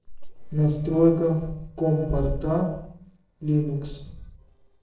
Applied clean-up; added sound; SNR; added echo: neural separator model SepFormer DNS4.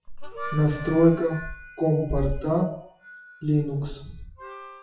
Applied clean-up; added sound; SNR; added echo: classical method WPE with log-MMSE.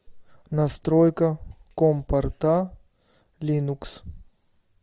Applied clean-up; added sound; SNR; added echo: none; none; none; none.